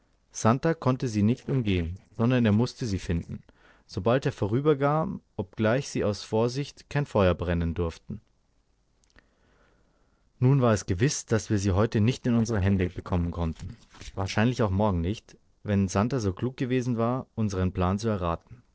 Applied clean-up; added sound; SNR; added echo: neural separator model SepFormer DNS4.